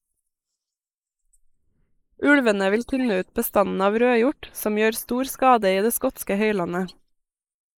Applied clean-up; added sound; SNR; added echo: neural mask model Resemble Enhance denoiser.